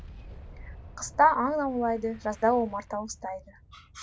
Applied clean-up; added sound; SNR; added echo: none; Boom; 18 dB; none.